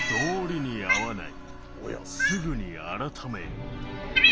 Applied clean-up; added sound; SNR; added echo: none; Cat; -3 dB; none.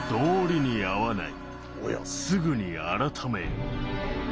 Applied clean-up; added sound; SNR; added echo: none; none; none; none.